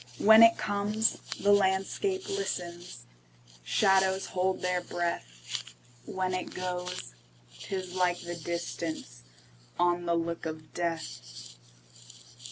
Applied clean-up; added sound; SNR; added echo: none; none; none; none.